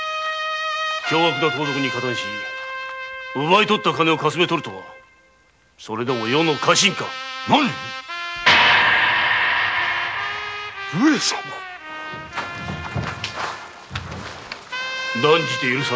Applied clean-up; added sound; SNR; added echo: none; none; none; none.